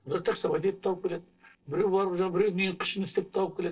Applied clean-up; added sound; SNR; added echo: neural separator model SepFormer DNS4.